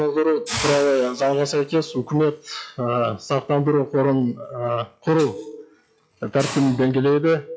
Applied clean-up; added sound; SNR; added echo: classical method log-MMSE.